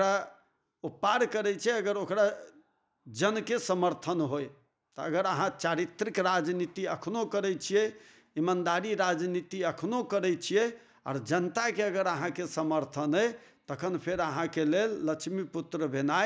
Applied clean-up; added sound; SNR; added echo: none; none; none; none.